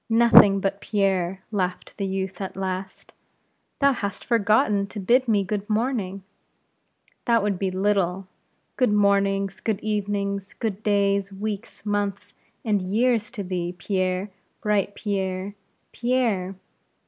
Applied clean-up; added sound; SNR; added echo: none; none; none; none.